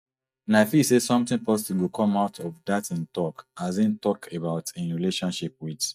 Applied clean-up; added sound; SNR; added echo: neural mask model DeepFilterNet 3.